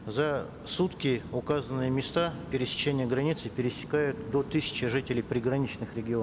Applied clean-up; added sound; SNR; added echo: none; Waves, surf; 13 dB; none.